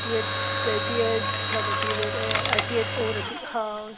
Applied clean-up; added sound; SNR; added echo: none; Mechanisms; -2 dB; none.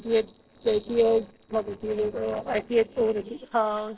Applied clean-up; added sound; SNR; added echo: neural separator model SepFormer DNS4.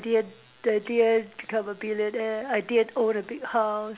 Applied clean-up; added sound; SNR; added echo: none; none; none; none.